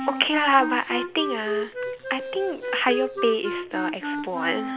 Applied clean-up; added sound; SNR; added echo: none; Wind instrument, woodwind instrument; 5 dB; none.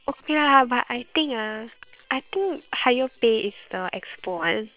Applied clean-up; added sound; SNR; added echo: neural separator model SepFormer WHAM!.